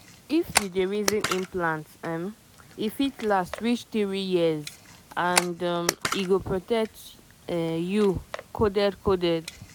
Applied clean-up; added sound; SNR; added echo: none; Camera; 8 dB; none.